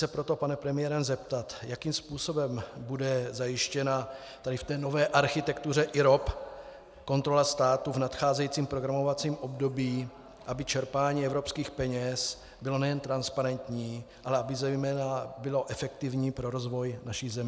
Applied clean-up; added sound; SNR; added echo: none; none; none; none.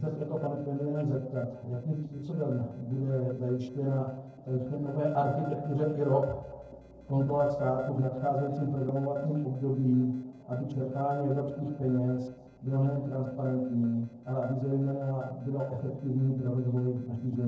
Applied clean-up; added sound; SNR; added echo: neural separator model SepFormer DNS4.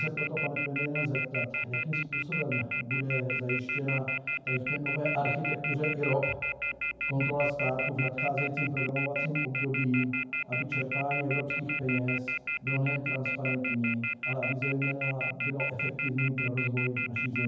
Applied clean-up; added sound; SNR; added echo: none; Telephone; 1 dB; reverberation time 0.9 s.